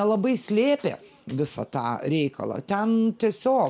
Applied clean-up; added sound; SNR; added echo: none; none; none; none.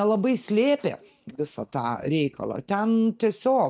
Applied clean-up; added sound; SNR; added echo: neural mask model DeepFilterNet 3.